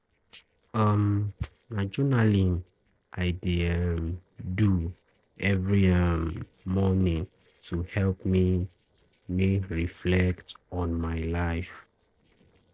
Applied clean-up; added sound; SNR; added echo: neural separator model SepFormer DNS4.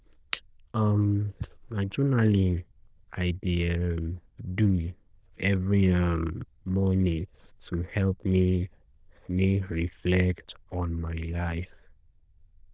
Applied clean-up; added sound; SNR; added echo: neural diffusion model UNIVERSE++.